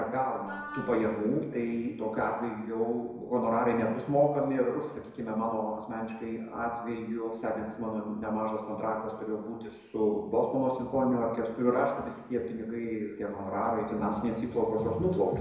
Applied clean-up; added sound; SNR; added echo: none; Wind instrument, woodwind instrument; 12 dB; reverberation time 1.0 s.